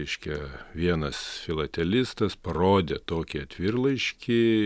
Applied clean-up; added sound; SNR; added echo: none; none; none; none.